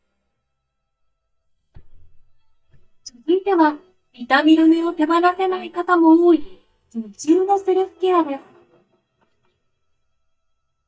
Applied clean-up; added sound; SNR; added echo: neural mask model DeepFilterNet 3.